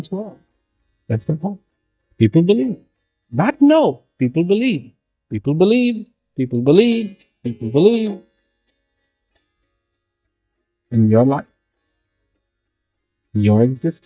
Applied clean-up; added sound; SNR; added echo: neural mask model DeepFilterNet 3.